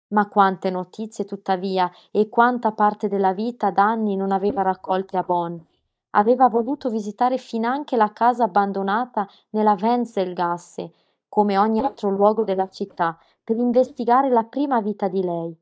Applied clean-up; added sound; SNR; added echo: neural mask model DeepFilterNet 3.